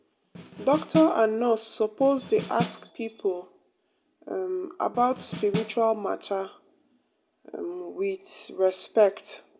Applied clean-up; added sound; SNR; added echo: none; Snare drum; 10 dB; reverberation time 0.3 s.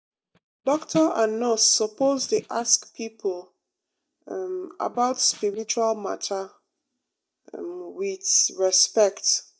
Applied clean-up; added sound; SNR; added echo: neural mask model DeepFilterNet 3.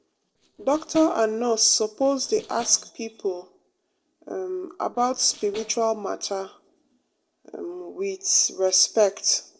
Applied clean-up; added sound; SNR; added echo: neural separator model SepFormer DNS4.